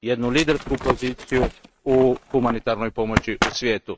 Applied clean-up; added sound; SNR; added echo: neural mask model RNNoise.